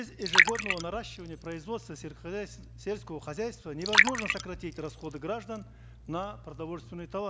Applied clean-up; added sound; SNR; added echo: none; Liquid; -5 dB; none.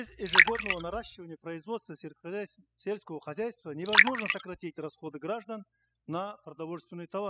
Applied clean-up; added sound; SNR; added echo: classical method spectral subtraction.